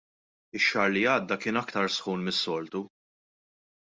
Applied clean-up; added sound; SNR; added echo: none; none; none; none.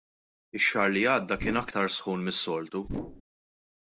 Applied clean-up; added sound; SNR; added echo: none; Whoosh, swoosh, swish; 5 dB; none.